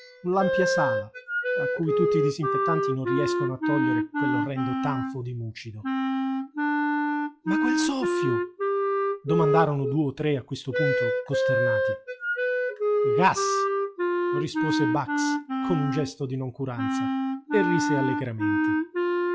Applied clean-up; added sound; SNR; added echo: classical method log-MMSE.